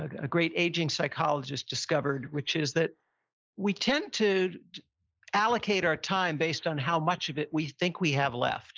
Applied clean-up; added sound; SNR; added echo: neural mask model Resemble Enhance denoiser.